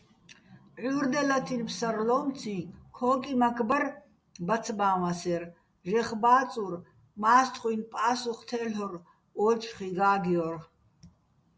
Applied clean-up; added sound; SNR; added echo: none; none; none; none.